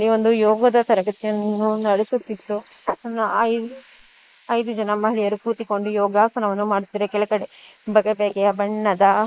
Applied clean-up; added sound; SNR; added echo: neural mask model Resemble Enhance denoiser.